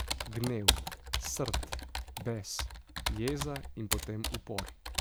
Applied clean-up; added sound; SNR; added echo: none; Computer keyboard; -3 dB; none.